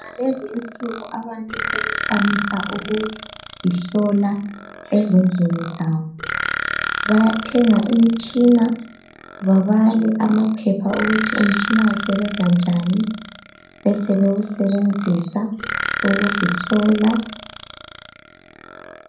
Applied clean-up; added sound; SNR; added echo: none; Burping, eructation; 9 dB; reverberation time 0.5 s.